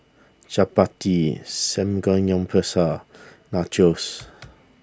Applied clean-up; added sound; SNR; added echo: none; none; none; none.